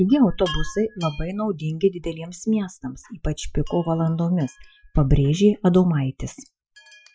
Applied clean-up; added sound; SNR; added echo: classical method Wiener filter.